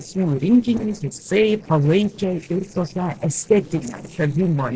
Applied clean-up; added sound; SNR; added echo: neural separator model SepFormer DNS4.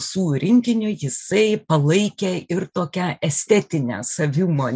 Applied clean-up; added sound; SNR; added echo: none; none; none; none.